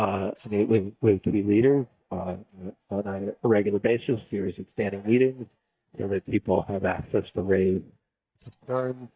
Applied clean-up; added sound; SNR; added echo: neural mask model DeepFilterNet 3.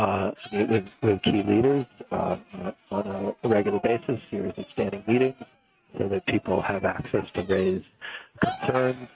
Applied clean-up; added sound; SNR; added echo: neural mask model RNNoise.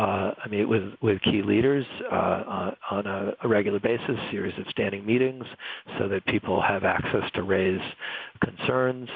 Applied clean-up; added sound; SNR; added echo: none; none; none; none.